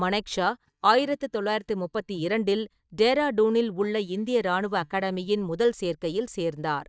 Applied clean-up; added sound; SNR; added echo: neural mask model DeepFilterNet 3.